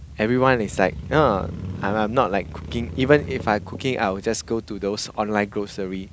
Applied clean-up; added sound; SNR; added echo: none; Motorcycle / Crow; 12 dB; none.